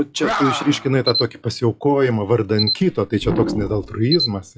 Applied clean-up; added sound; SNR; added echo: classical method log-MMSE.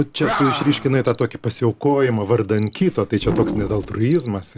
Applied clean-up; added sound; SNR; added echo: none; Camera + Animal; 7 dB; none.